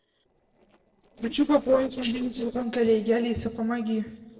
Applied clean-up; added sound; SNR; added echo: neural separator model SepFormer DNS4.